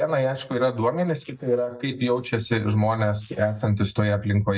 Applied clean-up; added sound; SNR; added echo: neural mask model DeepFilterNet 3.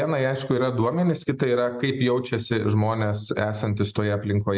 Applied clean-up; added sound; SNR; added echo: none; none; none; none.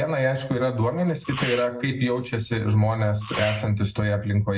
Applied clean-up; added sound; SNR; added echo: none; Sneeze; 14 dB; reverberation time 0.3 s.